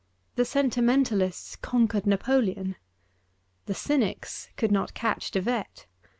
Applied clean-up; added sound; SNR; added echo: none; none; none; none.